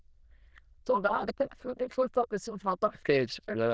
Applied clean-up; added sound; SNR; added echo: neural diffusion model UNIVERSE++.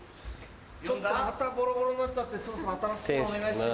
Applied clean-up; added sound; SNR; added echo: none; none; none; none.